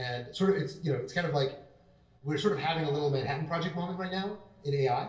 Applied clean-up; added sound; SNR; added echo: none; none; none; reverberation time 0.3 s.